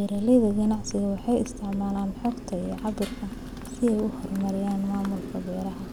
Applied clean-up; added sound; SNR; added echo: none; Motorcycle; 12 dB; none.